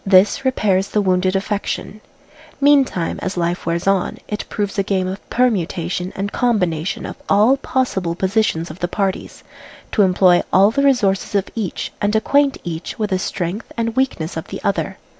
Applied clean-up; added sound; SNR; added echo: none; none; none; none.